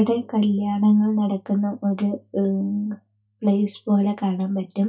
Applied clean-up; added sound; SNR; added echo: neural mask model DeepFilterNet 3.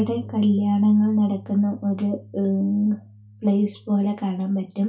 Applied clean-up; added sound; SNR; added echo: none; Bass guitar; 20 dB; reverberation time 0.2 s.